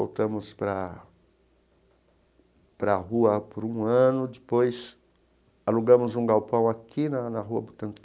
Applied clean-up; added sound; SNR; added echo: none; none; none; none.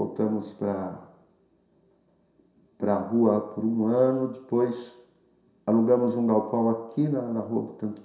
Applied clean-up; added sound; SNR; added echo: none; none; none; reverberation time 0.7 s.